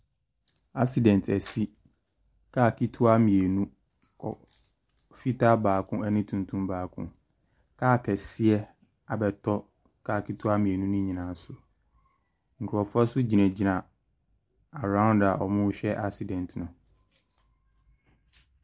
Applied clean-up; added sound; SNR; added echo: none; none; none; none.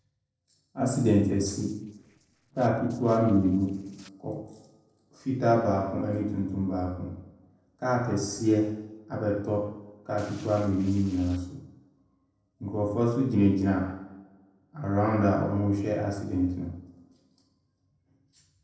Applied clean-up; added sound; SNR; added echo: neural separator model SepFormer DNS4.